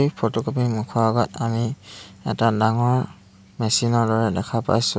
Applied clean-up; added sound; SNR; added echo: none; none; none; none.